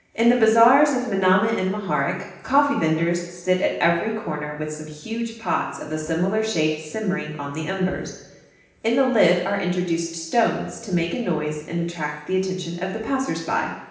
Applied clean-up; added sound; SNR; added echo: none; none; none; reverberation time 0.9 s.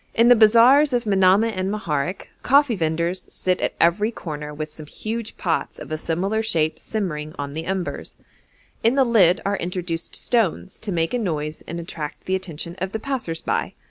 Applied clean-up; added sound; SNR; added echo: none; none; none; none.